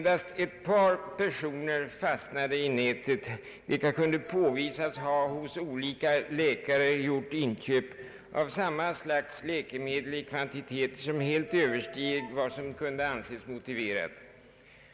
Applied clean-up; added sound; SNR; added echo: none; Bowed string instrument; 17 dB; none.